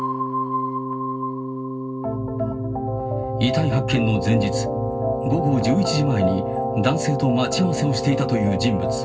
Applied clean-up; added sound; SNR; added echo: none; Keyboard (musical); 4 dB; reverberation time 0.4 s.